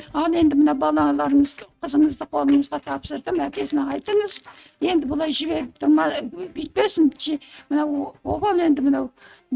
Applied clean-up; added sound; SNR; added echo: neural mask model RNNoise.